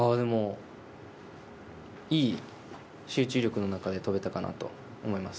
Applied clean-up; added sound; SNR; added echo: none; none; none; none.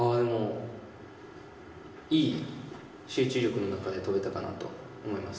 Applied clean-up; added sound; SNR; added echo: none; none; none; reverberation time 1.3 s.